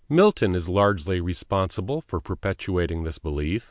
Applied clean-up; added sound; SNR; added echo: none; none; none; none.